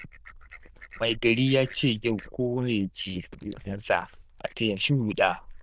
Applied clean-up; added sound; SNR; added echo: neural diffusion model UNIVERSE++.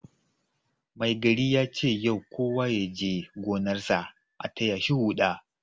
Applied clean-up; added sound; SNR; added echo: none; none; none; none.